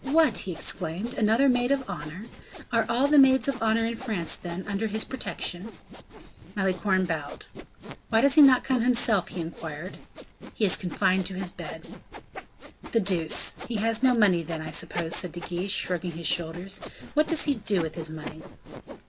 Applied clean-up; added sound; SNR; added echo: none; Sawing; 15 dB; none.